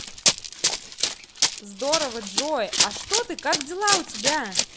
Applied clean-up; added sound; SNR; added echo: none; Run; -3 dB; none.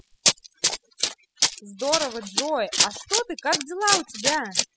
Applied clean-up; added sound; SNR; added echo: classical method spectral subtraction.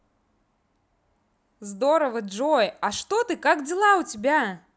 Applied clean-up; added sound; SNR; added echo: none; none; none; none.